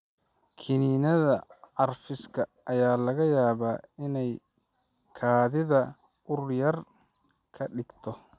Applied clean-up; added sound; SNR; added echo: none; none; none; none.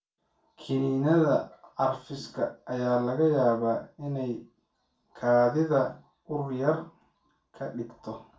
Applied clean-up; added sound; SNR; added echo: none; none; none; reverberation time 0.3 s.